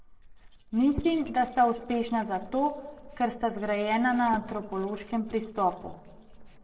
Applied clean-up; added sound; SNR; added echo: neural separator model SepFormer DNS4.